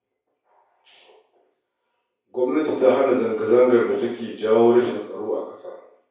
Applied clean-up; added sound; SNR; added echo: none; none; none; reverberation time 0.6 s.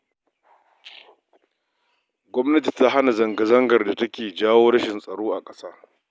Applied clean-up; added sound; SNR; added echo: none; none; none; none.